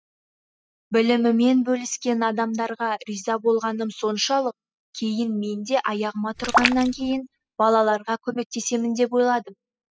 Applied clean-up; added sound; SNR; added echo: classical method spectral subtraction.